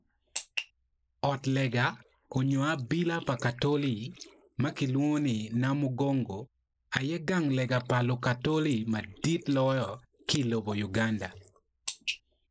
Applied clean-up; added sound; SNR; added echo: neural mask model Resemble Enhance denoiser.